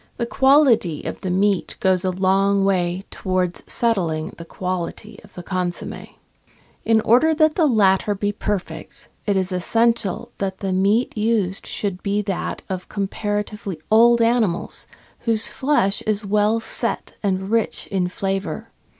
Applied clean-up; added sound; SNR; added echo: none; none; none; none.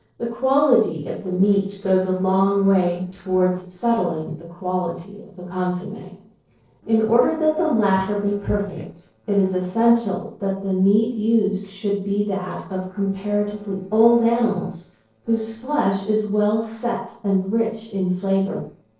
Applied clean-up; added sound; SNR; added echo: neural separator model SepFormer DNS4.